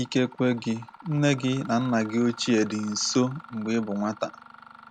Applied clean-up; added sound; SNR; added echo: none; Mechanisms; 19 dB; none.